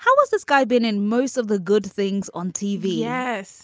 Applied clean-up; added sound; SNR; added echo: none; none; none; none.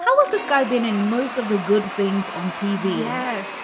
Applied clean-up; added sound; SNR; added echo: none; Applause / Crowd / Cheering; 10 dB; reverberation time 0.8 s.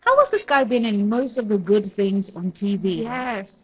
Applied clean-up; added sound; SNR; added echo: neural separator model SepFormer DNS4.